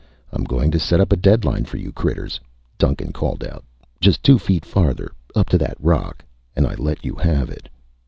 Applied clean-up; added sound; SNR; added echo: none; none; none; none.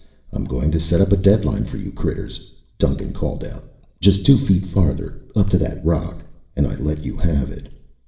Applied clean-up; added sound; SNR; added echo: none; none; none; reverberation time 0.7 s.